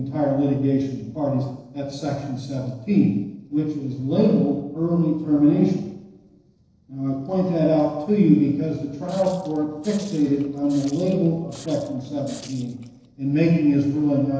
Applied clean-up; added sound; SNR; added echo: neural separator model SepFormer DNS4.